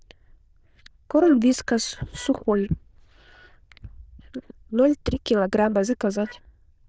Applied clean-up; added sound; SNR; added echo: neural diffusion model UNIVERSE++.